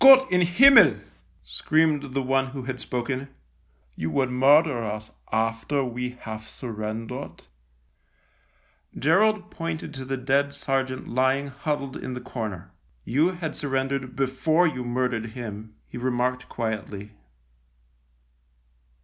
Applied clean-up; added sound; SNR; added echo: none; none; none; none.